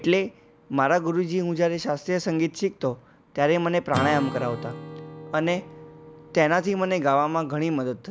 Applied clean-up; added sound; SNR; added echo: none; Acoustic guitar / Strum; 14 dB; none.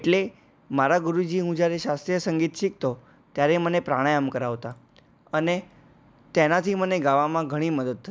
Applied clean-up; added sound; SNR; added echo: none; none; none; none.